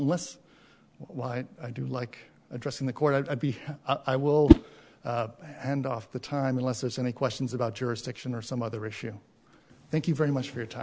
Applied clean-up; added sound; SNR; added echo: none; Whoosh, swoosh, swish; -4 dB; none.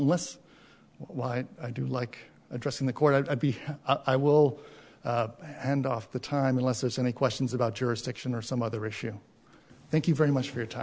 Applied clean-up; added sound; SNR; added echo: none; none; none; none.